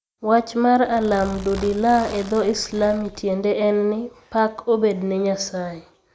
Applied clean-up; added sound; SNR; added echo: none; Zipper (clothing); 16 dB; none.